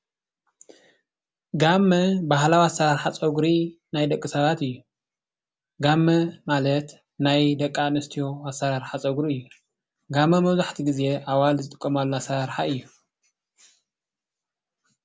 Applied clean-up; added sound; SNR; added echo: none; none; none; none.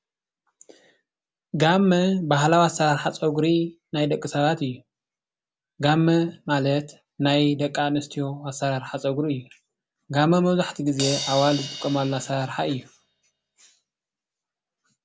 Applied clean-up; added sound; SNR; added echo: none; Crash cymbal; 11 dB; none.